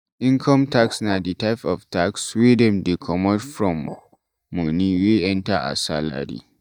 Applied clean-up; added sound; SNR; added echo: neural mask model DeepFilterNet 3.